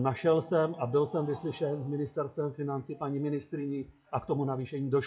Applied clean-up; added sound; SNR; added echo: classical method WPE with log-MMSE.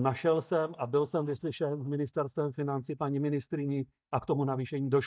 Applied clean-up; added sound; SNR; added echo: neural mask model DeepFilterNet 3.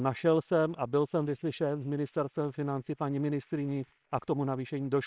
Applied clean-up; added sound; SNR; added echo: neural separator model SepFormer WHAMR!.